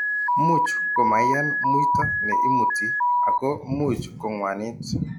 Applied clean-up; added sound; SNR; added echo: classical method log-MMSE.